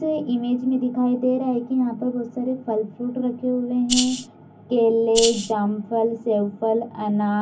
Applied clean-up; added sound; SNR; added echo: none; Rattle (instrument); 2 dB; reverberation time 0.3 s.